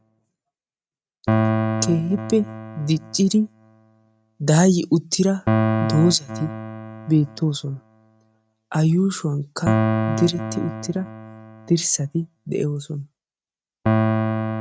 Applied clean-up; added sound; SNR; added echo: neural mask model RNNoise.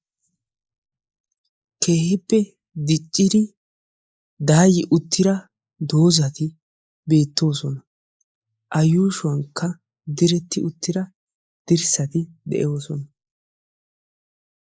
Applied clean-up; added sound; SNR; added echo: neural mask model Resemble Enhance denoiser.